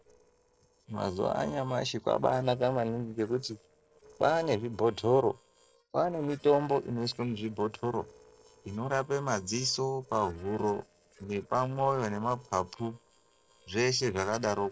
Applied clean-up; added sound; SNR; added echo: neural separator model SepFormer DNS4.